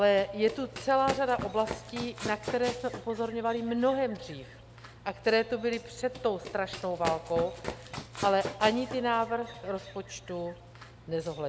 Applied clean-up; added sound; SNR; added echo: none; Run; 12 dB; none.